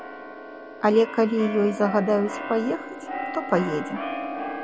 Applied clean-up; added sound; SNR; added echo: none; Keyboard (musical); 8 dB; none.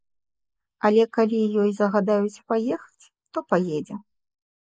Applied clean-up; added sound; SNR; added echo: neural mask model Resemble Enhance denoiser.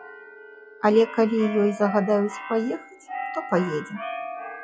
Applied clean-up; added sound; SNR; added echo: classical method log-MMSE.